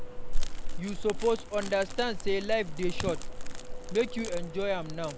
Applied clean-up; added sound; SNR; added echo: none; Crackle; -2 dB; none.